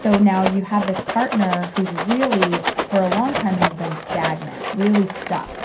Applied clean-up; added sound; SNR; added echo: none; Rattle; 5 dB; reverberation time 0.3 s.